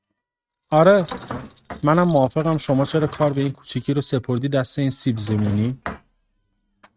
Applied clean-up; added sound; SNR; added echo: neural mask model RNNoise.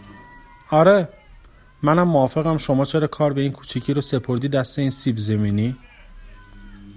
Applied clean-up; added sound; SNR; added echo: none; none; none; none.